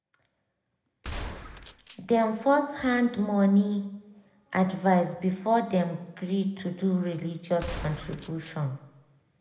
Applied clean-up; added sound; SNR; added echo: none; Gunshot, gunfire; 12 dB; reverberation time 0.9 s.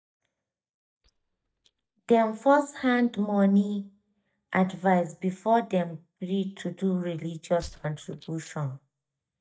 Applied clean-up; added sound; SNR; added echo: neural mask model DeepFilterNet 3.